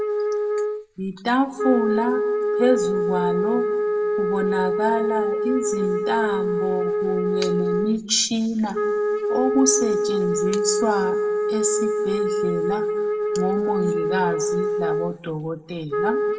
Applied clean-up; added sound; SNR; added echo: none; Wind instrument, woodwind instrument; -2 dB; reverberation time 1.0 s.